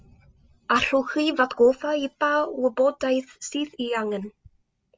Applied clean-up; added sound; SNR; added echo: none; none; none; none.